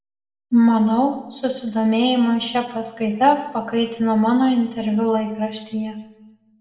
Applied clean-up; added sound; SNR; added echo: none; none; none; reverberation time 0.9 s.